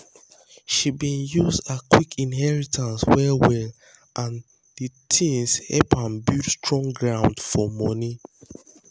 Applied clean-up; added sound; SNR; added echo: none; none; none; none.